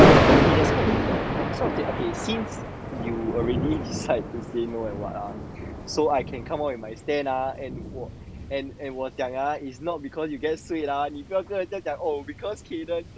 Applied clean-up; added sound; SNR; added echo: none; Thunder; -3 dB; none.